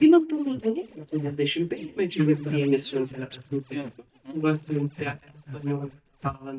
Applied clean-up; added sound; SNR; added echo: neural mask model DeepFilterNet 3.